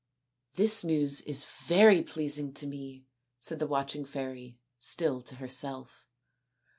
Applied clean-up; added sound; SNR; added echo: none; none; none; none.